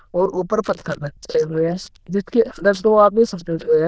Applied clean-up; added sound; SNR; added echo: neural diffusion model UNIVERSE++.